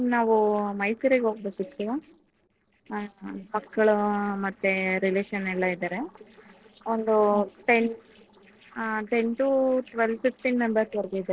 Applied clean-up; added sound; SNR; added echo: neural separator model SepFormer DNS4.